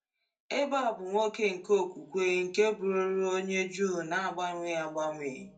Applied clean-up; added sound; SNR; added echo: none; none; none; reverberation time 0.2 s.